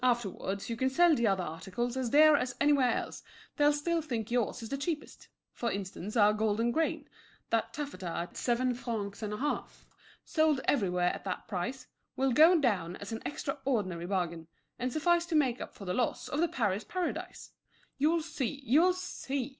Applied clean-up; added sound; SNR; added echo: none; none; none; none.